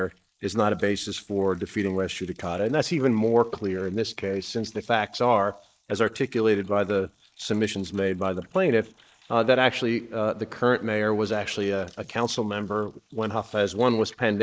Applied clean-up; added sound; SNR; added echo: neural mask model Resemble Enhance denoiser.